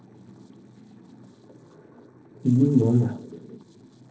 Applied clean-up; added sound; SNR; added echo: neural separator model SepFormer DNS4.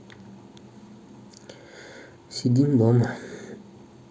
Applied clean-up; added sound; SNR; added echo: none; none; none; none.